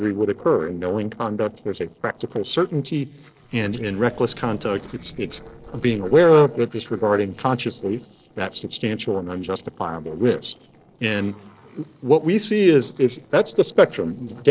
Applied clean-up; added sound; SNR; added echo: neural separator model SepFormer DNS4.